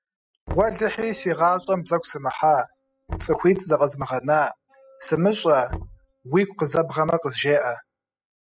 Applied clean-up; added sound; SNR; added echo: classical method spectral subtraction.